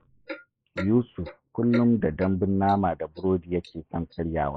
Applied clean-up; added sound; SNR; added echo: neural mask model Resemble Enhance denoiser.